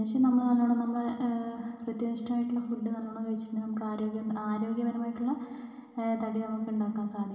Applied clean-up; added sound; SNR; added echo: none; none; none; reverberation time 2.6 s.